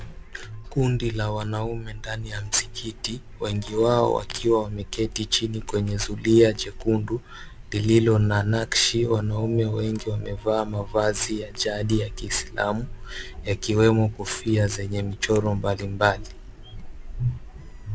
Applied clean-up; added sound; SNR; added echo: none; Gull, seagull; 14 dB; none.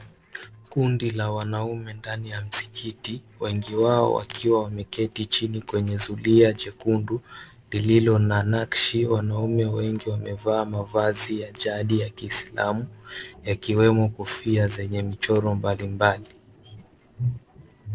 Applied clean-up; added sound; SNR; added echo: neural separator model SepFormer DNS4.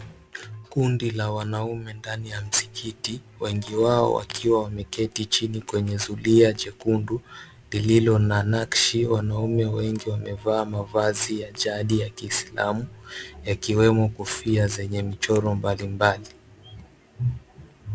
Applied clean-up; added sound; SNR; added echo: none; none; none; none.